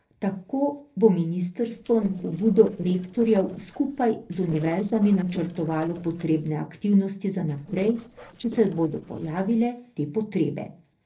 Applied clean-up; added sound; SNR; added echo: neural separator model SepFormer DNS4.